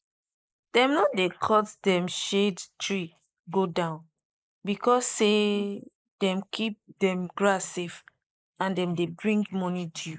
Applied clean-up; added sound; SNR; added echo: neural mask model Resemble Enhance denoiser.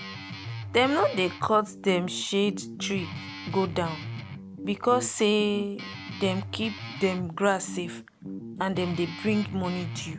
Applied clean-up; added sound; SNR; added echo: none; Guitar; 10 dB; none.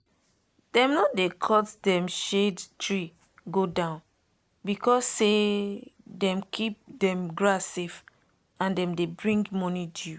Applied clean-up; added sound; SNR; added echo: none; none; none; none.